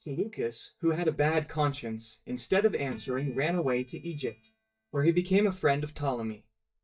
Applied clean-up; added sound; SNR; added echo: neural mask model DeepFilterNet 3.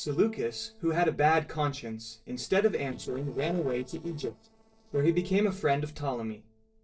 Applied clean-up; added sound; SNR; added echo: neural separator model SepFormer DNS4.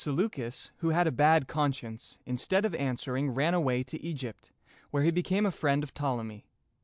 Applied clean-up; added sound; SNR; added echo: none; none; none; none.